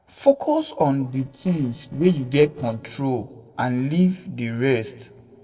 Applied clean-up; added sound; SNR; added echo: neural separator model SepFormer DNS4.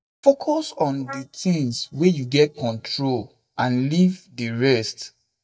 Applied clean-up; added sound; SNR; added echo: neural mask model DeepFilterNet 3.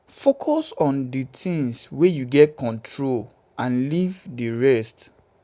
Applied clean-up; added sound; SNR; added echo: none; none; none; none.